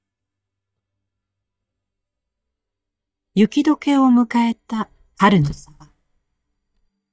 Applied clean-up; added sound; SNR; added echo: neural mask model DeepFilterNet 3.